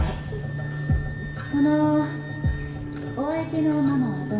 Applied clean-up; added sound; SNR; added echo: none; Wind instrument, woodwind instrument; 19 dB; reverberation time 2.2 s.